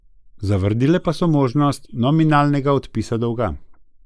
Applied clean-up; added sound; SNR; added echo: neural mask model Resemble Enhance denoiser.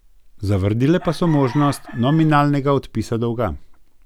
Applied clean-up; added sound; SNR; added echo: none; Chicken, rooster; 20 dB; none.